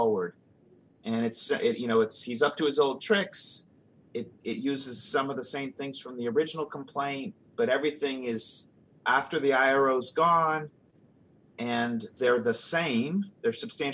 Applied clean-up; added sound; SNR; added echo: none; none; none; none.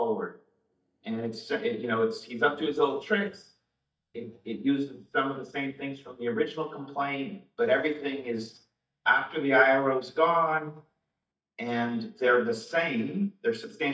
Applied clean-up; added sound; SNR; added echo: neural mask model DeepFilterNet 3.